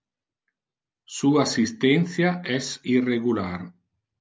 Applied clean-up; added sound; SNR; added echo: none; none; none; none.